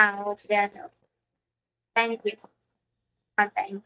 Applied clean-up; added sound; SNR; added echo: neural mask model DeepFilterNet 3.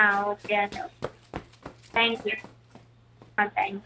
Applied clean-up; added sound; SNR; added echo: none; Run; 16 dB; none.